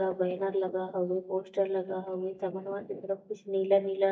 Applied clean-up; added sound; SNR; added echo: neural mask model DeepFilterNet 3.